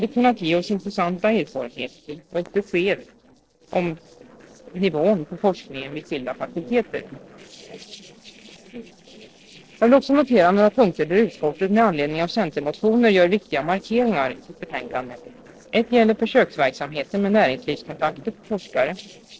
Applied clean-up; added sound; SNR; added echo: neural separator model SepFormer DNS4.